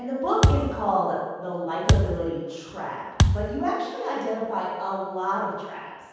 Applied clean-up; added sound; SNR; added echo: none; Thump, thud; -3 dB; reverberation time 1.2 s.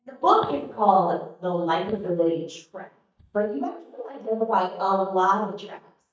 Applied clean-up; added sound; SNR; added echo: neural mask model DeepFilterNet 3.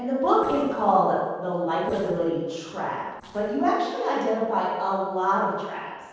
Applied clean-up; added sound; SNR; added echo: neural separator model SepFormer DNS4.